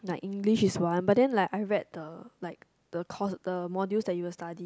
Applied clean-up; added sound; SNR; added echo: none; none; none; none.